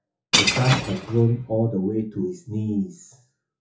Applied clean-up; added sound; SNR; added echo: classical method WPE with log-MMSE.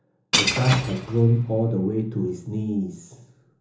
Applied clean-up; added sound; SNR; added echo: none; Shatter / Crushing; 4 dB; reverberation time 0.6 s.